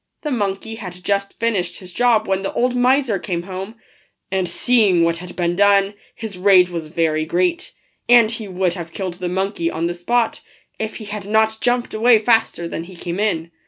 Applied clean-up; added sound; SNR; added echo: none; none; none; none.